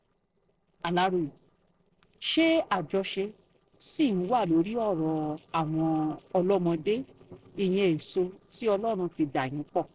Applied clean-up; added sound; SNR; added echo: neural separator model SepFormer DNS4.